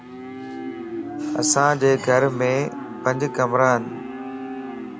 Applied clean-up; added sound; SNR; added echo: none; Livestock, farm animals, working animals; 9 dB; none.